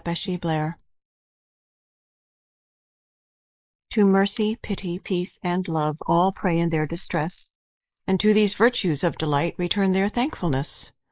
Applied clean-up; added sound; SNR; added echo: neural mask model Resemble Enhance denoiser.